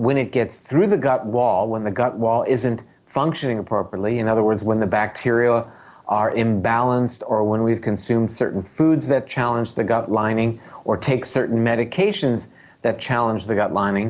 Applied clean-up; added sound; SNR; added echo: none; none; none; none.